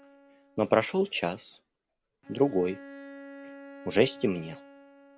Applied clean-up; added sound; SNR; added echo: none; Bowed string instrument; 18 dB; none.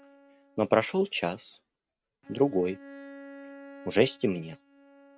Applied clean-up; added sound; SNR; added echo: neural mask model RNNoise.